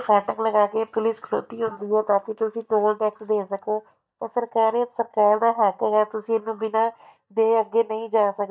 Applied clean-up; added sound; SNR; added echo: neural mask model DeepFilterNet 3.